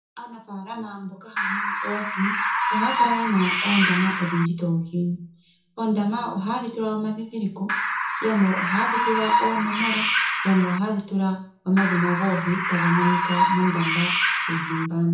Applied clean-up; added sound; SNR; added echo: none; Bird; -2 dB; reverberation time 0.6 s.